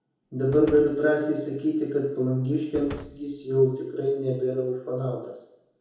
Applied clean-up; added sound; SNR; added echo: none; Slam; 20 dB; reverberation time 2.0 s.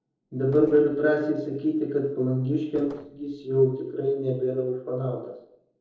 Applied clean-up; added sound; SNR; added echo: neural separator model SepFormer DNS4.